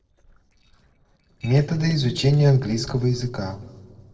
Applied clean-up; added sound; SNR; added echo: neural separator model SepFormer DNS4.